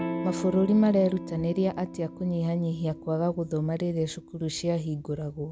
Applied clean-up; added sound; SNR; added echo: none; Electric guitar / Strum; 11 dB; none.